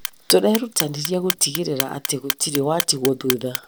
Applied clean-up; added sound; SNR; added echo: none; Clock; 7 dB; none.